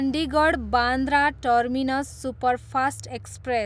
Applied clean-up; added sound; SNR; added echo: none; Car; 16 dB; none.